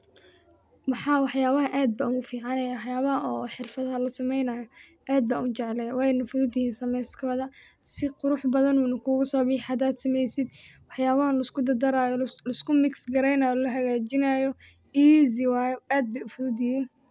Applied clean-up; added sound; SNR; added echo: none; none; none; none.